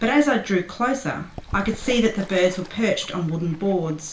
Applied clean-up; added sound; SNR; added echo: none; Bird / Fowl; 16 dB; reverberation time 0.4 s.